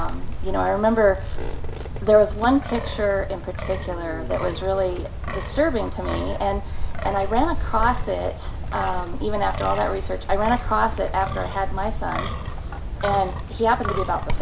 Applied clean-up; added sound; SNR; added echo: none; Wind; 3 dB; none.